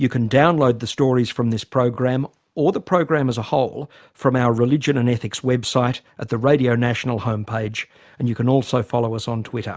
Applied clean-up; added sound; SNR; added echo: none; none; none; none.